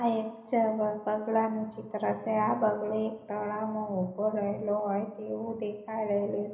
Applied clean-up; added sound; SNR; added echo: none; none; none; reverberation time 1.1 s.